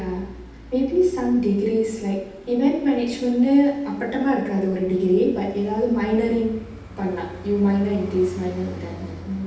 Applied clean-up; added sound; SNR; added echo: none; Traffic noise, roadway noise; 18 dB; reverberation time 0.9 s.